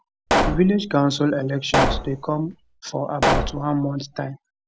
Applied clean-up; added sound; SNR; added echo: none; Explosion; 0 dB; none.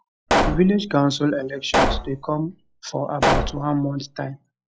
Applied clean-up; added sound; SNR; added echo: classical method log-MMSE.